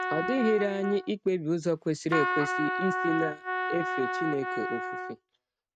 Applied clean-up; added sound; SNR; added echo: neural mask model RNNoise.